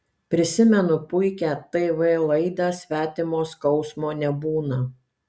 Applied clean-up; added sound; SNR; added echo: none; none; none; none.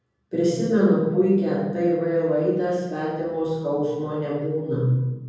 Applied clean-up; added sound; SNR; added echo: none; none; none; reverberation time 1.3 s.